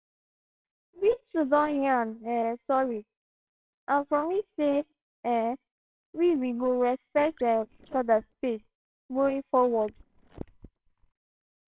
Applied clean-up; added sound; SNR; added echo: neural separator model SepFormer WHAMR!.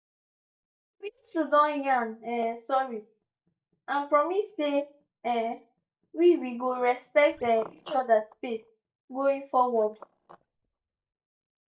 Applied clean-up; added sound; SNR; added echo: neural mask model DeepFilterNet 3.